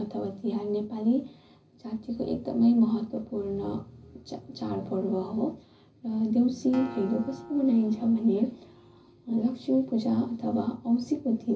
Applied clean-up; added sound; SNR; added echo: none; Acoustic guitar; 17 dB; reverberation time 0.4 s.